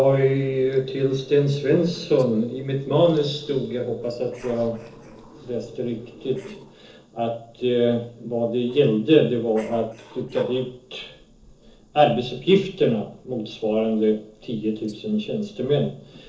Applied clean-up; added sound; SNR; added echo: neural separator model SepFormer DNS4.